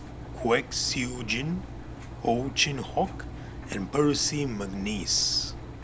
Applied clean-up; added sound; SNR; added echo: none; Engine; 10 dB; none.